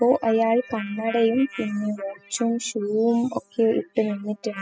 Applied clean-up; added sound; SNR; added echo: classical method spectral subtraction.